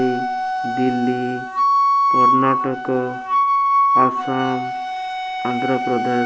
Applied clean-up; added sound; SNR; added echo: none; Wind instrument, woodwind instrument; -4 dB; none.